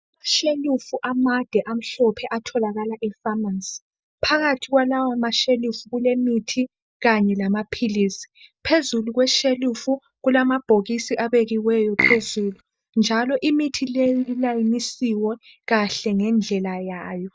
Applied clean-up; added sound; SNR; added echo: neural mask model DeepFilterNet 3.